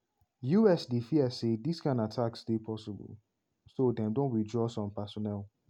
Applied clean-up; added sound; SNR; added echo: none; none; none; none.